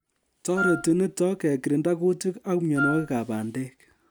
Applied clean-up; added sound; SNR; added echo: none; Wind instrument, woodwind instrument; 5 dB; none.